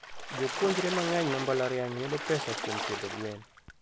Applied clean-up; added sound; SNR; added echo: none; Water / Splash, splatter; 5 dB; none.